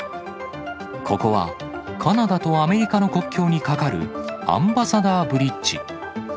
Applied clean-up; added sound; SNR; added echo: none; none; none; none.